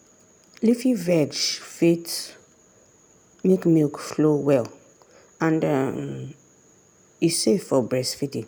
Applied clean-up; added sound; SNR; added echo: none; none; none; none.